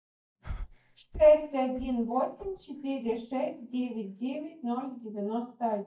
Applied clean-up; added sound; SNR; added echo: neural mask model DeepFilterNet 3.